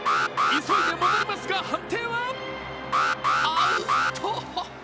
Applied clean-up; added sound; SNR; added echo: none; Alarm; -5 dB; none.